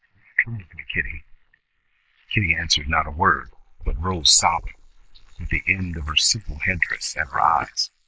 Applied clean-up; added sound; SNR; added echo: neural mask model Resemble Enhance denoiser.